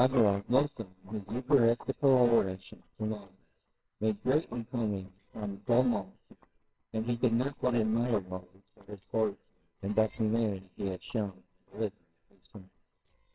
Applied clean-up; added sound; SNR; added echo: neural separator model SepFormer WHAMR!.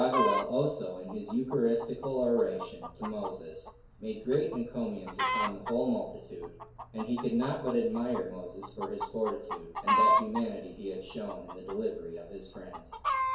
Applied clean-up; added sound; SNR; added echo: none; Chicken, rooster; 2 dB; reverberation time 2.4 s.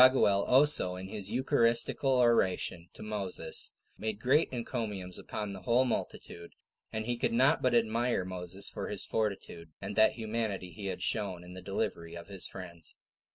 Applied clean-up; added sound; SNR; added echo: none; none; none; none.